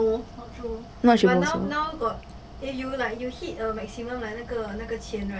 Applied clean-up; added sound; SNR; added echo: none; Mechanical fan; 18 dB; none.